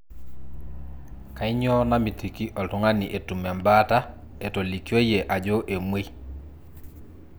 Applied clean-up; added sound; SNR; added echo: none; none; none; none.